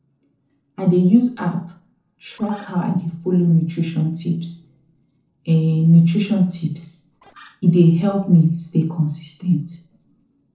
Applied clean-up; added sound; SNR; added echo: neural separator model SepFormer DNS4.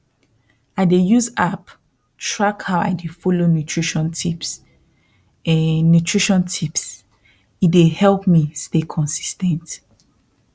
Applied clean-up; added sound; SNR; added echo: none; none; none; none.